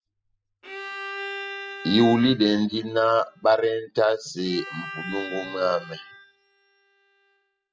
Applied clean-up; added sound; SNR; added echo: classical method spectral subtraction.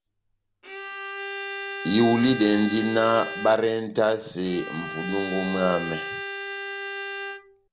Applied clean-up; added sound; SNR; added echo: none; Bowed string instrument; 9 dB; none.